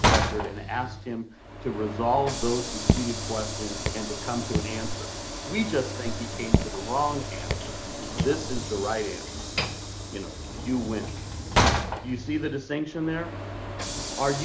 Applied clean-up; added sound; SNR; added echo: none; Raindrop / Drip + Sliding door / Train; -2 dB; none.